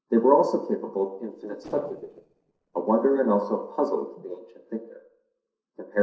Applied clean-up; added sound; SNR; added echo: neural separator model SepFormer DNS4.